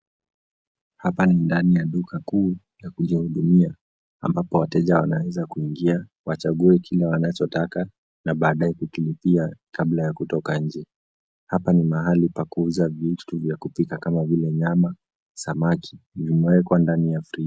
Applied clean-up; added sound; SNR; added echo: none; none; none; none.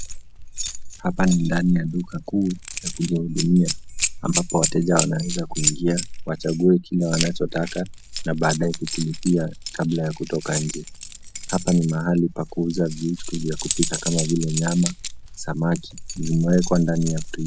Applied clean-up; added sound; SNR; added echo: none; Keys jangling; 5 dB; none.